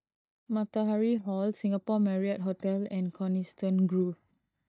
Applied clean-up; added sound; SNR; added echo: neural mask model DeepFilterNet 3.